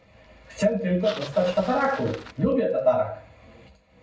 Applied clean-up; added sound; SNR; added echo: none; Bicycle; 19 dB; reverberation time 0.3 s.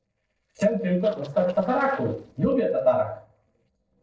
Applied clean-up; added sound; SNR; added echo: neural separator model SepFormer DNS4.